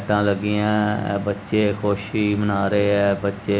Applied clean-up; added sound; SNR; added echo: none; none; none; none.